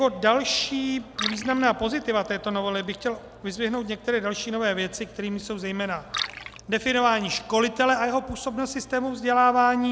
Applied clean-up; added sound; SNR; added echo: none; Liquid; 16 dB; none.